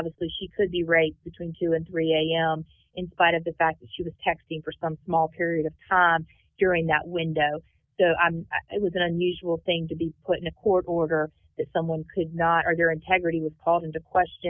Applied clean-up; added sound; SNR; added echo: none; none; none; none.